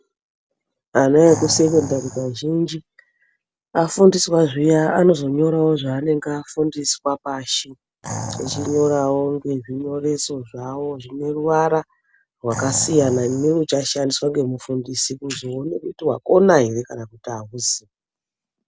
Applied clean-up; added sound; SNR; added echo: none; Animal; 11 dB; none.